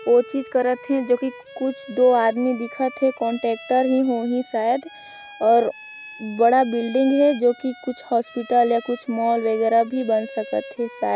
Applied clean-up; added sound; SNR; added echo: none; Bowed string instrument; 19 dB; none.